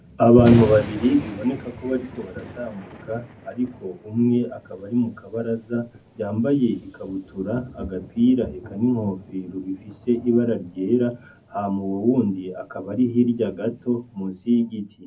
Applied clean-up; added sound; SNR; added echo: none; Thunder; 13 dB; reverberation time 0.3 s.